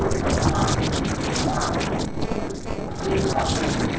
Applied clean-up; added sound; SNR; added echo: neural separator model SepFormer DNS4.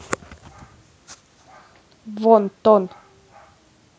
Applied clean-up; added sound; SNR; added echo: none; none; none; none.